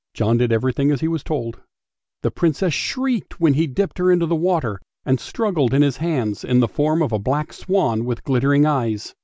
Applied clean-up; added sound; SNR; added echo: none; none; none; none.